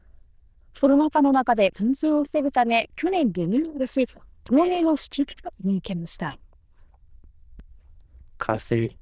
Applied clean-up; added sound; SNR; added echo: neural diffusion model UNIVERSE++.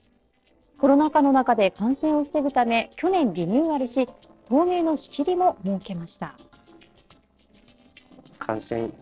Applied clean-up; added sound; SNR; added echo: neural separator model SepFormer DNS4.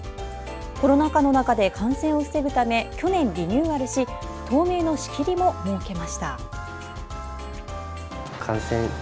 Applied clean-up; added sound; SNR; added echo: none; none; none; none.